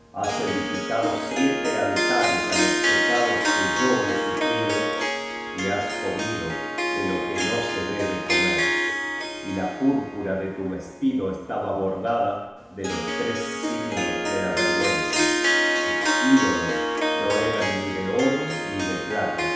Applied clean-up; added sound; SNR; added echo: none; Harp; -2 dB; reverberation time 1.0 s.